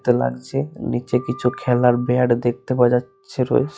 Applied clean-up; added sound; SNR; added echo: classical method log-MMSE.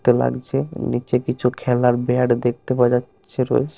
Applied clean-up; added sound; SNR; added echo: neural separator model SepFormer DNS4.